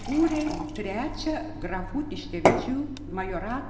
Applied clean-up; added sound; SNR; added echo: none; Fill (with liquid) / Glass / Water; 1 dB; reverberation time 0.7 s.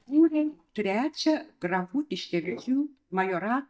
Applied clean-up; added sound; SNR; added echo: neural mask model DeepFilterNet 3.